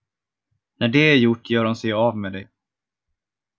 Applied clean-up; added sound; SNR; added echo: none; none; none; none.